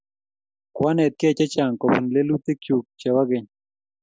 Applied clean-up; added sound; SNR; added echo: none; none; none; none.